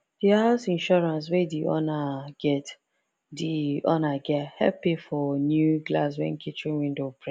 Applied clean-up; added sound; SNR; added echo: none; none; none; none.